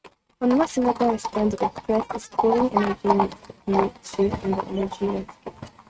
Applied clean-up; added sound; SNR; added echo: neural mask model RNNoise.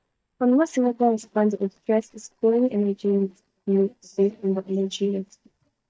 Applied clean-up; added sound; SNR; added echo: neural mask model DeepFilterNet 3.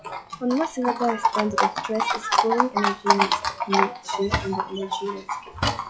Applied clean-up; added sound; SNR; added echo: classical method log-MMSE.